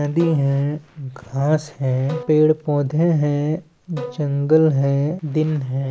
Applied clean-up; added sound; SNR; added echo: none; Bowed string instrument; 19 dB; none.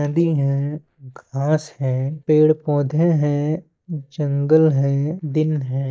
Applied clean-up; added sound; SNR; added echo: neural mask model DeepFilterNet 3.